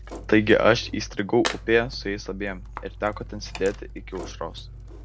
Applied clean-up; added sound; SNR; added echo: none; Growling + Tools; 12 dB; none.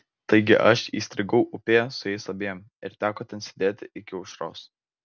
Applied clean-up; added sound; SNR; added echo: none; none; none; none.